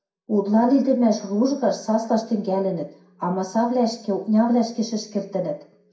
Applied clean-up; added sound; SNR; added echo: none; none; none; reverberation time 0.5 s.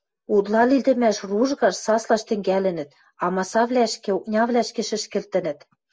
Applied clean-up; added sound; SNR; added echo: none; none; none; none.